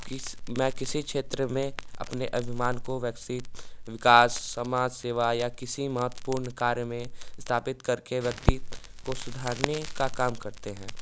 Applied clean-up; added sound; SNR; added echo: none; Crackle; 4 dB; none.